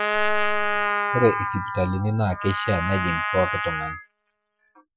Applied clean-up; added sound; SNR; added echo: classical method Wiener filter.